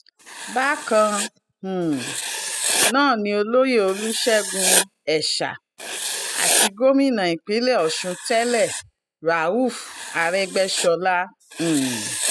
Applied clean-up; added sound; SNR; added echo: classical method spectral subtraction.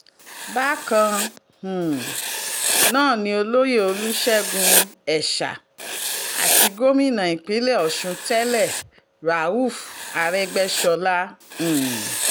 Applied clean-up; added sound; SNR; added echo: none; Writing; 4 dB; none.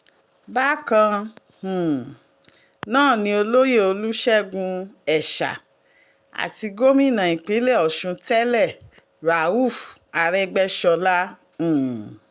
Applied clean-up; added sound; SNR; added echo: none; none; none; none.